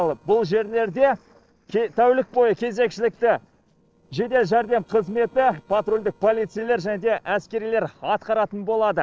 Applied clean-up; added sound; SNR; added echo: neural separator model SepFormer DNS4.